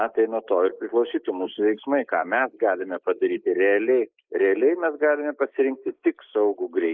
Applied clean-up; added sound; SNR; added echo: neural mask model Resemble Enhance denoiser.